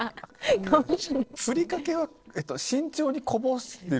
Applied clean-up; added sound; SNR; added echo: neural separator model SepFormer DNS4.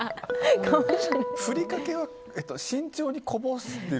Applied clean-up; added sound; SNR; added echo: none; Guitar; 5 dB; none.